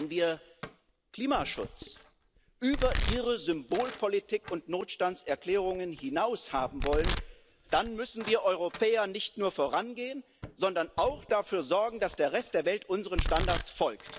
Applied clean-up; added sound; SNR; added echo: none; Domestic sounds, home sounds; 7 dB; none.